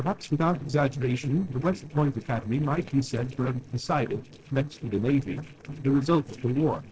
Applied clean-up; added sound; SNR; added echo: neural separator model SepFormer DNS4.